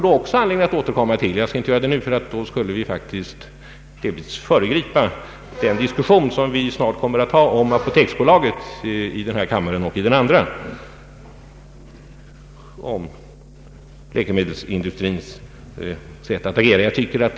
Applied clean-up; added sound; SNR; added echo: none; none; none; none.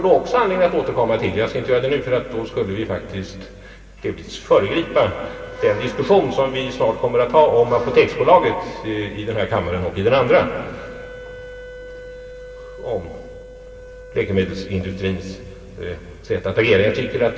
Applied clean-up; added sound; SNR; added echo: none; Wind instrument, woodwind instrument; 19 dB; reverberation time 2.2 s.